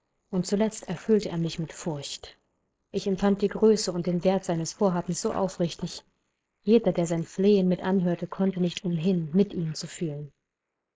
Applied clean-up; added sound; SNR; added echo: neural mask model Resemble Enhance denoiser.